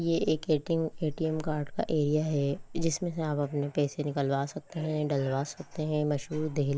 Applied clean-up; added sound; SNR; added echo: none; Cricket / Frog; 12 dB; none.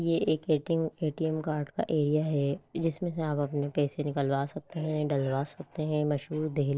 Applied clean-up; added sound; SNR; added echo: neural separator model SepFormer DNS4.